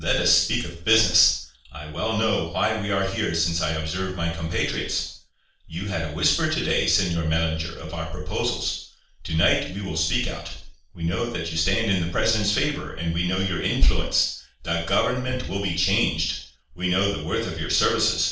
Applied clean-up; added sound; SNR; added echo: neural separator model SepFormer DNS4.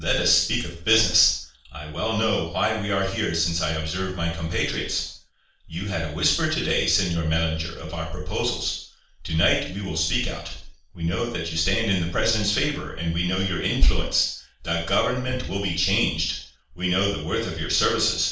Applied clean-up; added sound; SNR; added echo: none; Bowed string instrument; 19 dB; reverberation time 0.5 s.